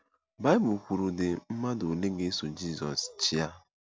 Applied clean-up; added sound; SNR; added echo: none; none; none; none.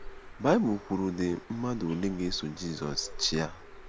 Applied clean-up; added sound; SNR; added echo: none; Bird; 13 dB; none.